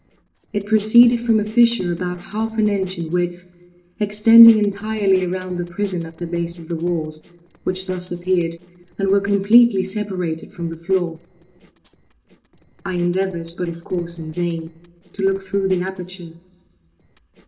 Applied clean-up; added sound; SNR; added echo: neural separator model SepFormer DNS4.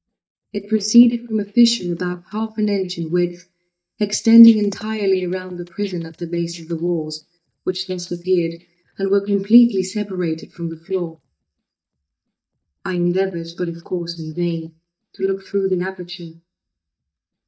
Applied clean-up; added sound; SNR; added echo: neural mask model DeepFilterNet 3.